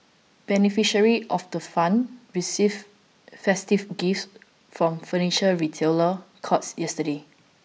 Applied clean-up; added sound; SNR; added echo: none; none; none; none.